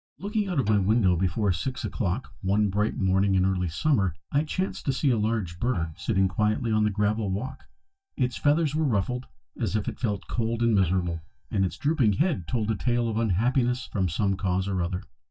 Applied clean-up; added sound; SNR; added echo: neural mask model DeepFilterNet 3.